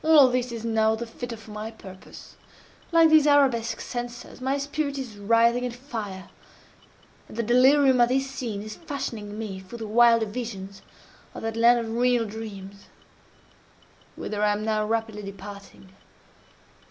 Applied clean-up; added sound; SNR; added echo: none; none; none; none.